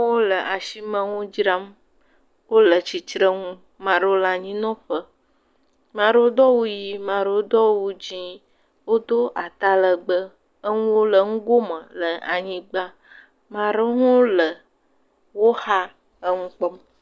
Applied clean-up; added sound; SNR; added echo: none; none; none; none.